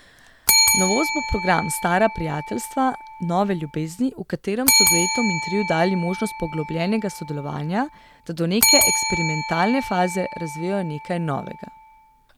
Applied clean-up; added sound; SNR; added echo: none; Bell; 1 dB; none.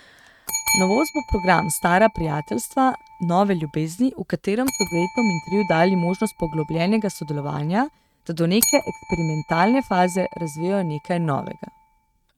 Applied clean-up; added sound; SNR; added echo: neural mask model RNNoise.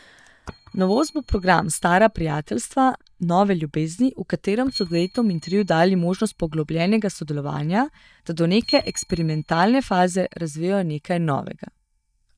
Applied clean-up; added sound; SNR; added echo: neural mask model DeepFilterNet 3.